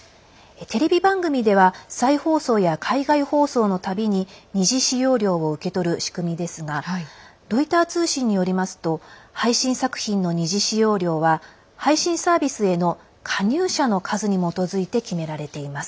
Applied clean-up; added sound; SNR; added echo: none; none; none; none.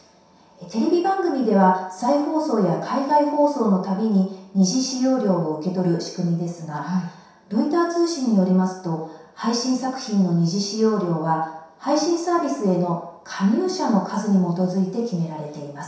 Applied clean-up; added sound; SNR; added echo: none; none; none; reverberation time 0.7 s.